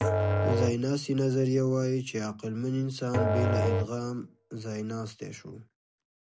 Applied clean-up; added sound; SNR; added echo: none; Musical instrument; 0 dB; none.